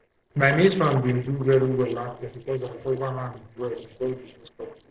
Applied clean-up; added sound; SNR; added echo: neural separator model SepFormer DNS4.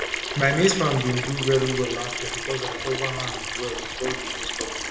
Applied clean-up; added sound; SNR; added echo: none; Sink (filling or washing) / Water tap, faucet; 4 dB; reverberation time 0.7 s.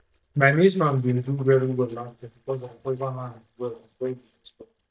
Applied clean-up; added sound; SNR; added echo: neural mask model DeepFilterNet 3.